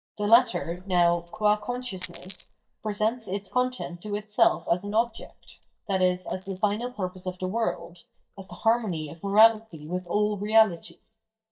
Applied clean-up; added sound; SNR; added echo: neural mask model DeepFilterNet 3.